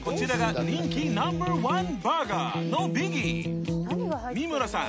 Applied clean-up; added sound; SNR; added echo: none; Electric guitar; 1 dB; none.